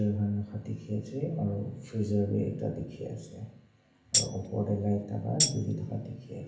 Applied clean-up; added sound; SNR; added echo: none; Tambourine; -1 dB; reverberation time 0.8 s.